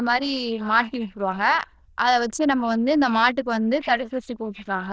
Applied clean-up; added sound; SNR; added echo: neural diffusion model UNIVERSE++.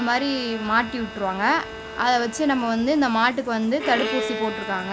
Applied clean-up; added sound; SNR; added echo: none; Bowed string instrument; 10 dB; none.